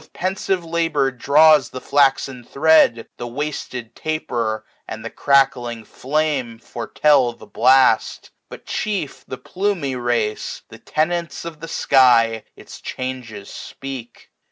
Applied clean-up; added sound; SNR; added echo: none; none; none; none.